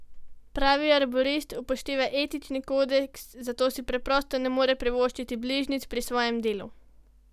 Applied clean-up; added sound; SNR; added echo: none; none; none; none.